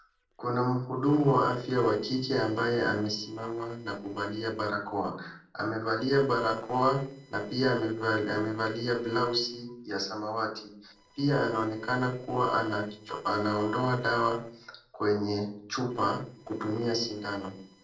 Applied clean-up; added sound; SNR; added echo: neural separator model SepFormer DNS4.